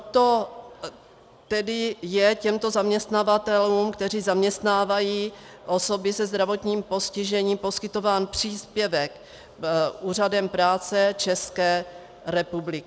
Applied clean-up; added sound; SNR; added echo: none; none; none; none.